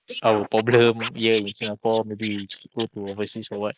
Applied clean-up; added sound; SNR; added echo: neural mask model Resemble Enhance denoiser.